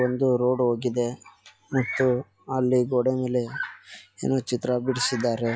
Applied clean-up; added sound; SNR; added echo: classical method log-MMSE.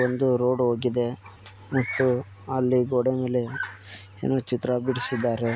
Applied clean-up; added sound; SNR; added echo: none; Bird vocalization, bird call, bird song; 15 dB; none.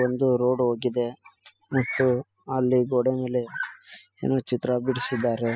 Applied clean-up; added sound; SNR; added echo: classical method spectral subtraction.